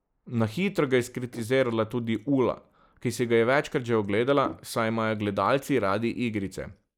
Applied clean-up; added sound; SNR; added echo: neural mask model Resemble Enhance denoiser.